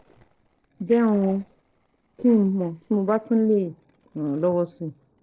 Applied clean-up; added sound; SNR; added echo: neural separator model SepFormer DNS4.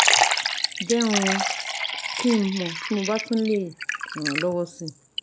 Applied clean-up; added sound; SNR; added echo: none; Liquid; 0 dB; none.